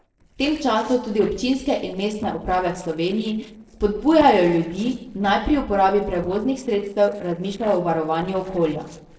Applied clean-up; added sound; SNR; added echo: neural separator model SepFormer DNS4.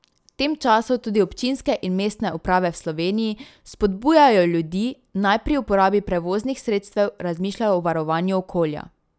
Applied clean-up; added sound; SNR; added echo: none; none; none; none.